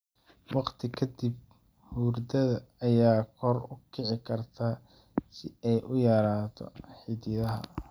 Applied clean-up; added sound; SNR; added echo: none; none; none; none.